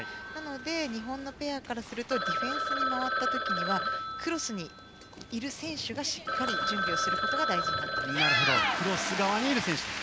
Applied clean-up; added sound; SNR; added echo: none; Telephone; 2 dB; none.